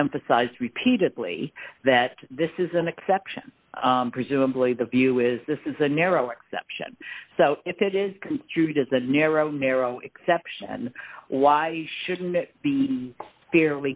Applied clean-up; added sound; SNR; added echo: none; none; none; none.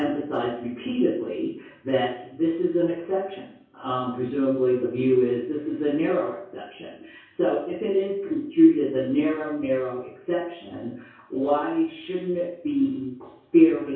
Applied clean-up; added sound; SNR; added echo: none; none; none; reverberation time 0.6 s.